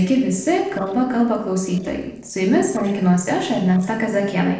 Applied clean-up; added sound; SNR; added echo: neural separator model SepFormer DNS4.